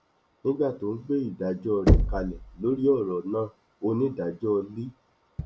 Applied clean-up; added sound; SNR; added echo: none; Knock; -1 dB; none.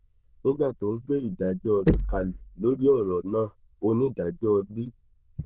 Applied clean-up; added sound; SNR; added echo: neural diffusion model UNIVERSE++.